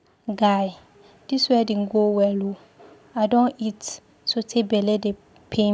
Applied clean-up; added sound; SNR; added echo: none; none; none; none.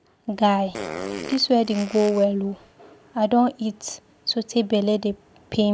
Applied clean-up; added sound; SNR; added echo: none; Fart; 12 dB; none.